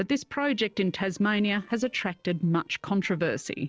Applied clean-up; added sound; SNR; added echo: neural separator model SepFormer DNS4.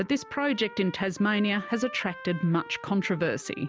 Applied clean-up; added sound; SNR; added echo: none; Trumpet; 17 dB; none.